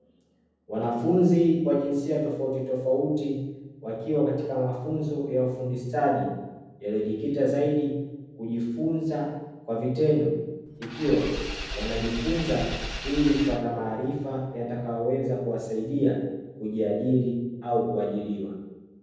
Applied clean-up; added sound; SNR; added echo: none; Engine / Vehicle; 8 dB; reverberation time 1.1 s.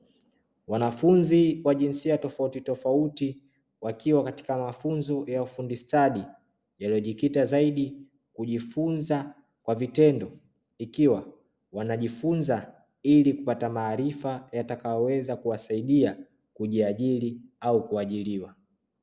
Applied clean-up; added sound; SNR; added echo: none; none; none; none.